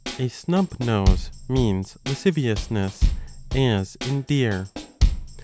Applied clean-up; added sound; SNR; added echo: none; Bass drum / Snare drum / Drum kit; 2 dB; none.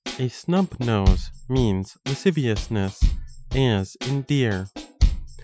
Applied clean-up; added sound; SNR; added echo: classical method Wiener filter.